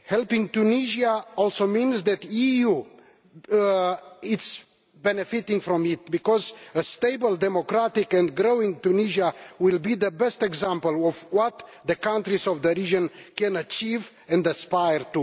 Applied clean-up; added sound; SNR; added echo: none; none; none; none.